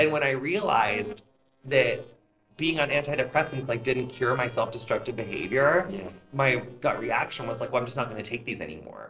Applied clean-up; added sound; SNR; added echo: neural separator model SepFormer DNS4.